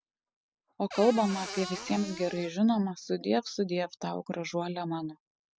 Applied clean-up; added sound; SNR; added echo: none; Cupboard open or close / Door; 10 dB; none.